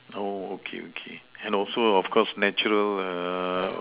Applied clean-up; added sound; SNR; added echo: none; none; none; none.